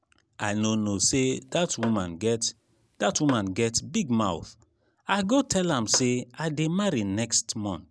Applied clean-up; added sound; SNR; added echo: none; Tap / Hammer; 16 dB; none.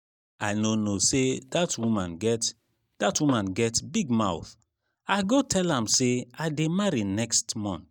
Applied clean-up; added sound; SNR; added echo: neural mask model DeepFilterNet 3.